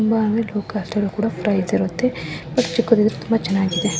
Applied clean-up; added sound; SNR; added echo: none; none; none; none.